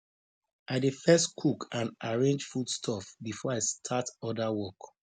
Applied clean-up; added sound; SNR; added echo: none; none; none; none.